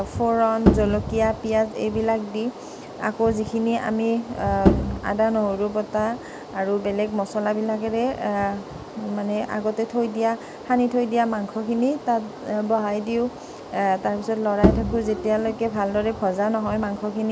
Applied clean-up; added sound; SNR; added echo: none; Bowed string instrument; 0 dB; none.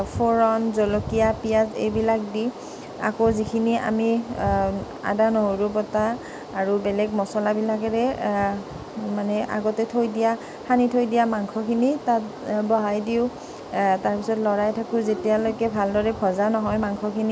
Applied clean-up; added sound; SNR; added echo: none; none; none; none.